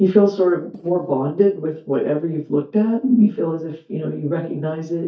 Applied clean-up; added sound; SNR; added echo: neural mask model DeepFilterNet 3.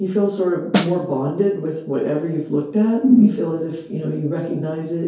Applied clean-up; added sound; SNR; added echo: none; Snare drum; 2 dB; reverberation time 2.4 s.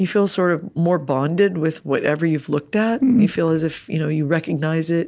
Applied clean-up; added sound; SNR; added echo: none; none; none; none.